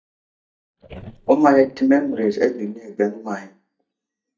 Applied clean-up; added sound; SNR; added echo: neural mask model DeepFilterNet 3.